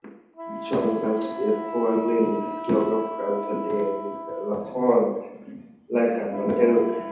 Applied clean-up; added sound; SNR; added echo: none; Wind instrument, woodwind instrument; 10 dB; reverberation time 0.8 s.